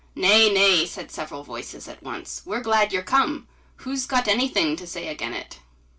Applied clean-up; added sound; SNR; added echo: none; none; none; reverberation time 0.2 s.